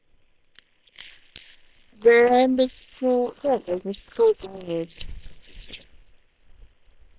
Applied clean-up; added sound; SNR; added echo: neural separator model SepFormer WHAM!.